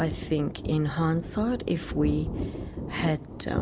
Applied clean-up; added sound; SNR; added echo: none; Thunder; 6 dB; none.